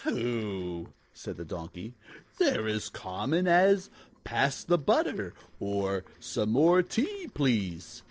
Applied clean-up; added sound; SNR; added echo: neural separator model SepFormer DNS4.